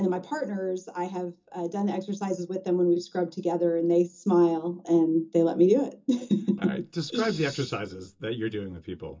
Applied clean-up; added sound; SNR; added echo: none; none; none; reverberation time 0.2 s.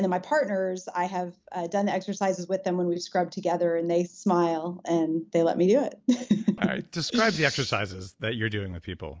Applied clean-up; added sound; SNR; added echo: none; none; none; none.